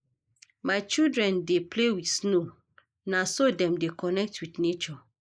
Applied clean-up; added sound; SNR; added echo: neural mask model Resemble Enhance denoiser.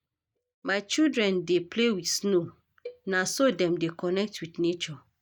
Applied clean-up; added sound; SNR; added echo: neural mask model DeepFilterNet 3.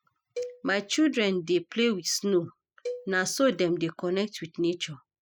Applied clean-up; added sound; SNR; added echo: classical method spectral subtraction.